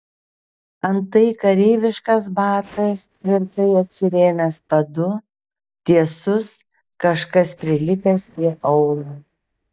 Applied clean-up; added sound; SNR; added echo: neural mask model DeepFilterNet 3.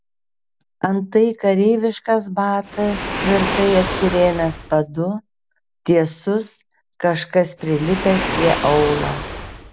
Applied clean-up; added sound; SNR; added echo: none; Waves, surf; 8 dB; none.